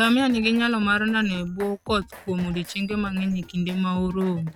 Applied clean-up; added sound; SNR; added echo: neural mask model RNNoise.